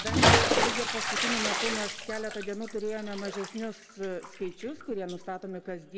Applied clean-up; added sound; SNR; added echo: none; Bathtub (filling or washing) / Splash, splatter; -5 dB; none.